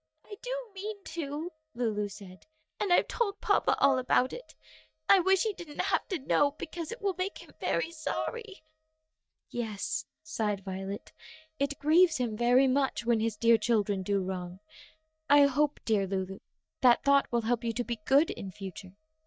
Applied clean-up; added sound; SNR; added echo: neural mask model DeepFilterNet 3.